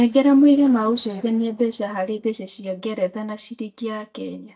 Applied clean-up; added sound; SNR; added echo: neural mask model DeepFilterNet 3.